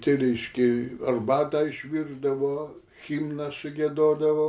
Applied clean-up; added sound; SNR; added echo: none; none; none; none.